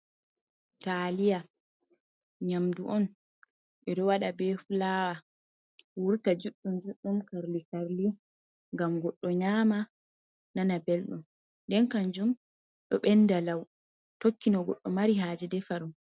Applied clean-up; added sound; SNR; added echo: none; none; none; none.